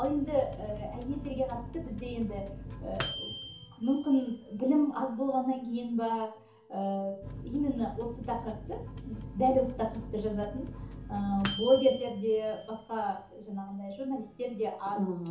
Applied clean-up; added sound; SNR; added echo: none; Microwave oven; 11 dB; reverberation time 0.7 s.